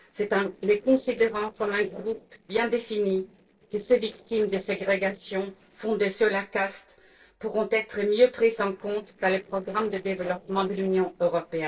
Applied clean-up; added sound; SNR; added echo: neural separator model SepFormer DNS4.